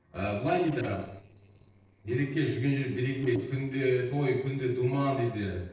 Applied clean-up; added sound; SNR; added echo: neural separator model SepFormer DNS4.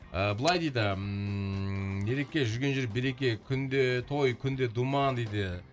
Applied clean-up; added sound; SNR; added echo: none; none; none; none.